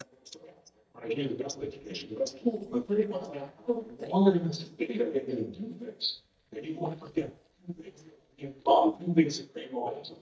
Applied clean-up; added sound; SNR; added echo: neural mask model DeepFilterNet 3.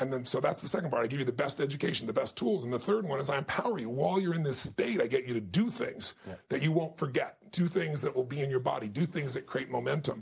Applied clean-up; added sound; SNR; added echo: none; none; none; none.